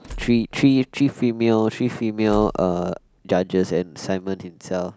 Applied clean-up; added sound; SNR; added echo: none; Tools; 20 dB; none.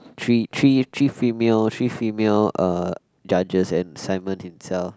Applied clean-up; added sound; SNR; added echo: none; none; none; none.